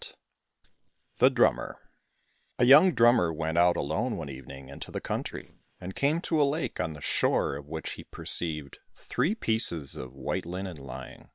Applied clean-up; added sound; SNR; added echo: neural separator model SepFormer WHAM!.